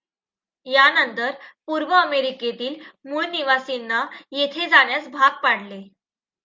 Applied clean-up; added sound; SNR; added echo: none; none; none; none.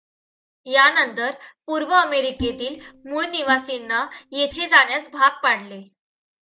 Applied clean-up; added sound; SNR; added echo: neural mask model DeepFilterNet 3.